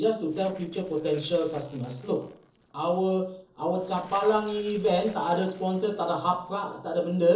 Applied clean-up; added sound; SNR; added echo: neural separator model SepFormer DNS4.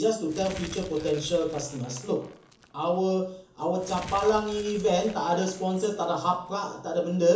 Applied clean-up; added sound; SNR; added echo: none; Crumpling, crinkling; 18 dB; reverberation time 0.7 s.